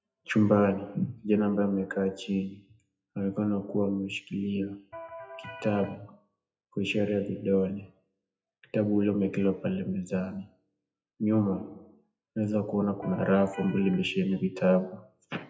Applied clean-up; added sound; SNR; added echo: classical method WPE with log-MMSE.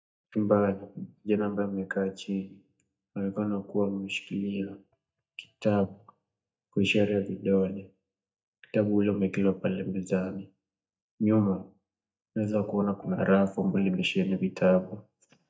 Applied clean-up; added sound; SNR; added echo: neural mask model DeepFilterNet 3.